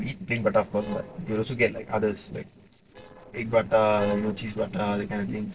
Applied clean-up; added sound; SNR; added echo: neural separator model SepFormer DNS4.